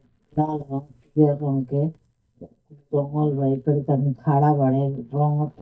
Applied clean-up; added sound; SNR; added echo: neural mask model DeepFilterNet 3.